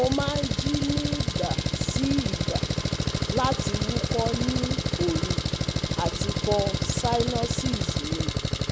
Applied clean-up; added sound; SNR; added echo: none; Engine; -3 dB; none.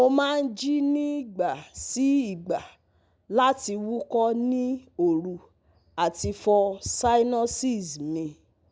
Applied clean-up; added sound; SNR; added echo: none; none; none; none.